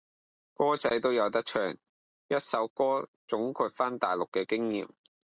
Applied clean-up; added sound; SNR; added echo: none; none; none; none.